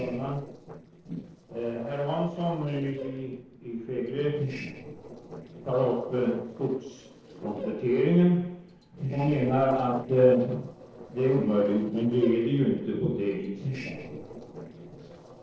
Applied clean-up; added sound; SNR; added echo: neural separator model SepFormer DNS4.